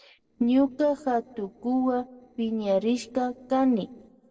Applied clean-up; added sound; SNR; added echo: neural separator model SepFormer DNS4.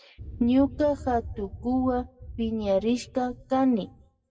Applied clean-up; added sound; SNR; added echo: classical method WPE with log-MMSE.